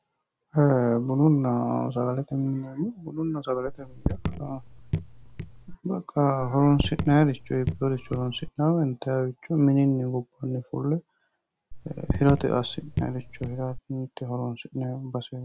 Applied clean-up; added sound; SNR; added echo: none; Raindrop / Drip; 7 dB; none.